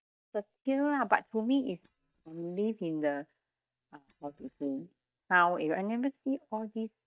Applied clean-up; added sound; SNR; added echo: neural mask model DeepFilterNet 3.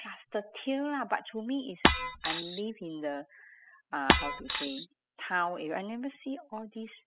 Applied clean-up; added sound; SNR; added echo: classical method spectral subtraction.